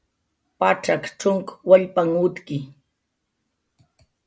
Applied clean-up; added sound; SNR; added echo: none; none; none; none.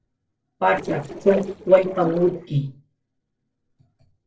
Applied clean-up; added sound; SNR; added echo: neural separator model SepFormer DNS4.